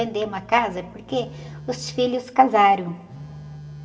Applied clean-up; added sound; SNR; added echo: none; Telephone; 18 dB; reverberation time 2.6 s.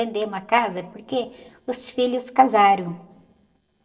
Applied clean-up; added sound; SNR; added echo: neural separator model SepFormer DNS4.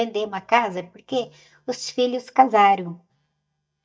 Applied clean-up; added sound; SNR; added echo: neural mask model DeepFilterNet 3.